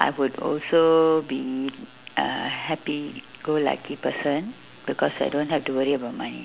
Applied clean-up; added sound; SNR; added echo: none; none; none; none.